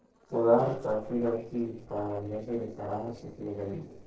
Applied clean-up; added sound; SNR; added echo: neural separator model SepFormer DNS4.